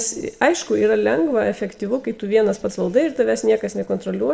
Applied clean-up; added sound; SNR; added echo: neural separator model SepFormer DNS4.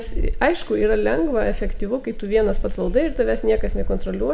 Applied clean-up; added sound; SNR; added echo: none; Keys jangling; 2 dB; reverberation time 1.6 s.